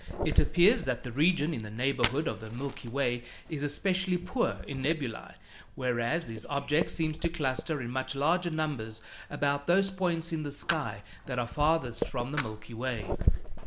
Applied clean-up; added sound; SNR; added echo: none; Fire; 4 dB; none.